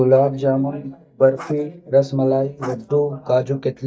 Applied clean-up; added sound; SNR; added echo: neural mask model DeepFilterNet 3.